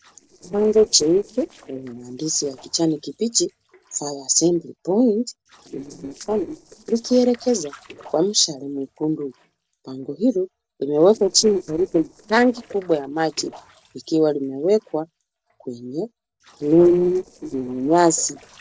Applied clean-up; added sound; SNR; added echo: neural separator model SepFormer DNS4.